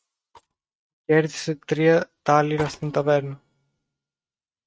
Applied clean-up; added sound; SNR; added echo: neural mask model RNNoise.